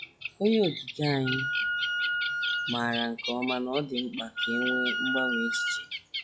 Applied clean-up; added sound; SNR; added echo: classical method log-MMSE.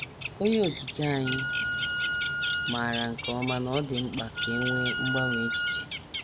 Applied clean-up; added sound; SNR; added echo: none; Bird + Wind instrument, woodwind instrument; 0 dB; none.